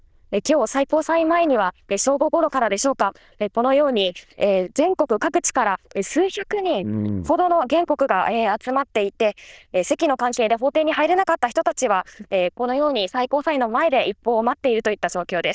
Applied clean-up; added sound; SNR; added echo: neural diffusion model UNIVERSE++.